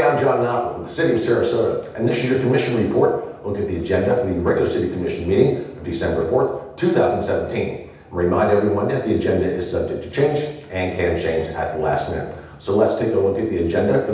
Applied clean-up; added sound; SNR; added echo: none; none; none; reverberation time 0.8 s.